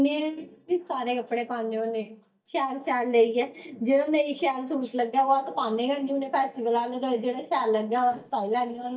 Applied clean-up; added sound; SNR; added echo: neural mask model DeepFilterNet 3.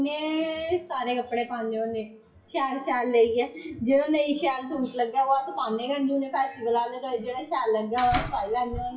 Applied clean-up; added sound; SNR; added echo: classical method WPE with log-MMSE.